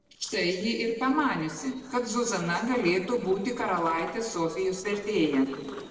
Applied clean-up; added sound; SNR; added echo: neural separator model SepFormer DNS4.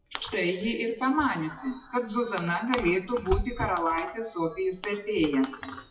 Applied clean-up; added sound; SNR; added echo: classical method WPE with log-MMSE.